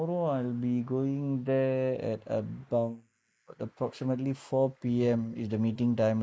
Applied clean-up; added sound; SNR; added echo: neural mask model Resemble Enhance denoiser.